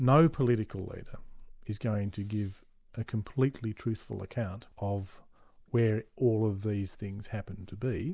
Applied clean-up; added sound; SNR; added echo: none; none; none; none.